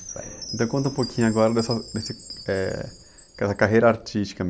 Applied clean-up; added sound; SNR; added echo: none; Chime; 16 dB; none.